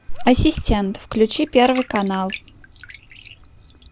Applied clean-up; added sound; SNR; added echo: none; Bathtub (filling or washing); 19 dB; none.